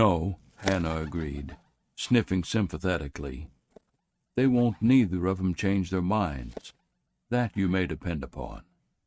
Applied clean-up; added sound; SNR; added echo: neural mask model RNNoise.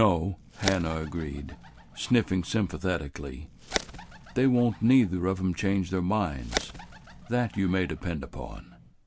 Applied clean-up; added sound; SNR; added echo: none; Bird; 12 dB; none.